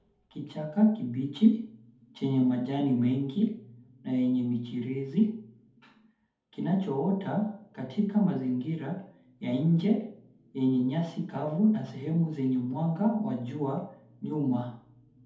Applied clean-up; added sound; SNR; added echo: none; none; none; reverberation time 0.6 s.